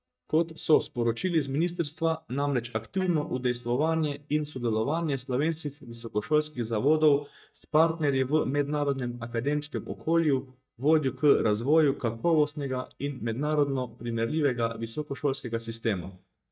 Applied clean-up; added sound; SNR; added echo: neural mask model DeepFilterNet 3.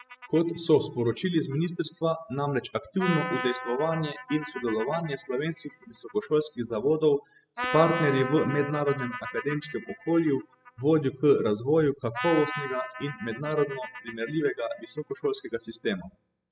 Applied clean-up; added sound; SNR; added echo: classical method spectral subtraction.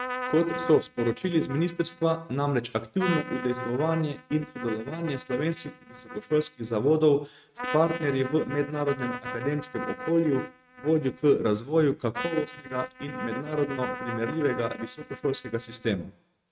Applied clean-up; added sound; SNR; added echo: neural mask model RNNoise.